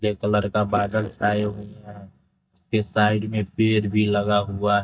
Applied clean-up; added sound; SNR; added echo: neural mask model DeepFilterNet 3.